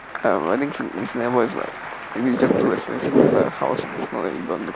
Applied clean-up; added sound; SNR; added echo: none; Applause; 12 dB; none.